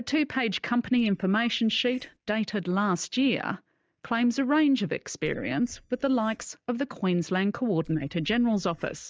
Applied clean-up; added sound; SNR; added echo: neural mask model DeepFilterNet 3.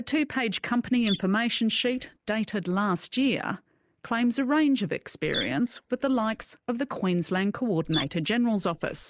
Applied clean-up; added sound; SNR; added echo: neural mask model Resemble Enhance denoiser.